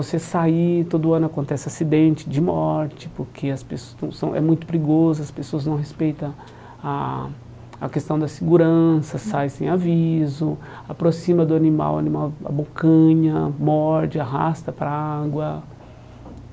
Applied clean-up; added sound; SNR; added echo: none; none; none; none.